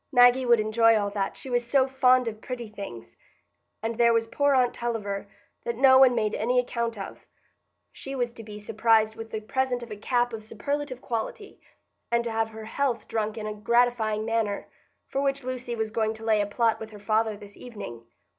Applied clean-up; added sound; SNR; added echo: none; none; none; none.